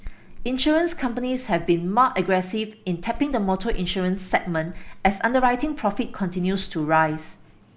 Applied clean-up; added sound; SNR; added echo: none; Bell; 10 dB; none.